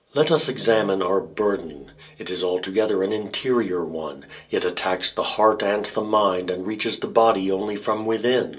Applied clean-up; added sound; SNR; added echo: none; none; none; reverberation time 0.2 s.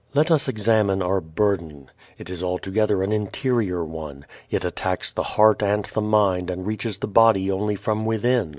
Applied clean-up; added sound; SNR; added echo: none; none; none; none.